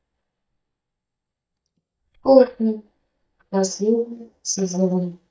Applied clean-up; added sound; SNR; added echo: neural mask model DeepFilterNet 3.